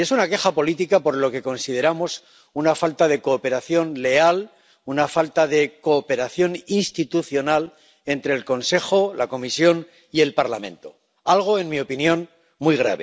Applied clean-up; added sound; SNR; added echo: none; none; none; none.